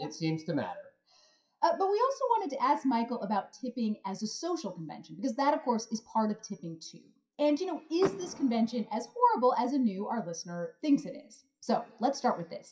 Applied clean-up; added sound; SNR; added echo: classical method WPE with log-MMSE.